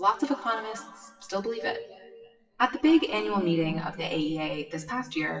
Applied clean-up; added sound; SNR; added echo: classical method WPE with log-MMSE.